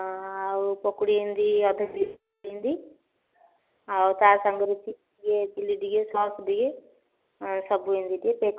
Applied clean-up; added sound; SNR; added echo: none; none; none; none.